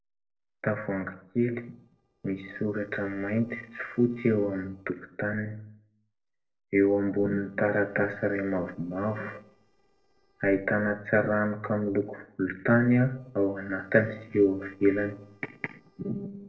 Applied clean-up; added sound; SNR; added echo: neural separator model SepFormer DNS4.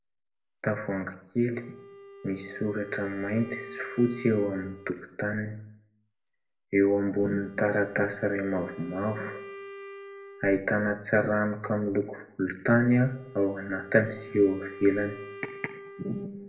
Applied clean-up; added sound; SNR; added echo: none; Wind instrument, woodwind instrument; 17 dB; reverberation time 0.6 s.